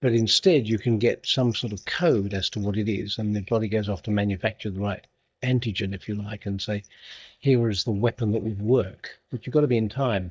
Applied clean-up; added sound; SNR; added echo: neural mask model DeepFilterNet 3.